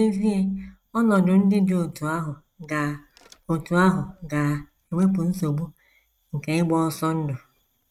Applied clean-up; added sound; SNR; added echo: neural mask model RNNoise.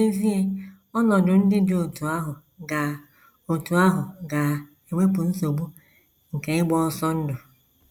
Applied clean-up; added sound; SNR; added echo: none; none; none; none.